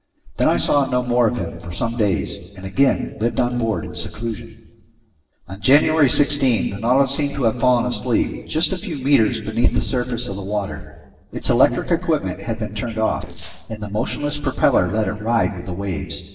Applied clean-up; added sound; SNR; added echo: neural separator model SepFormer DNS4.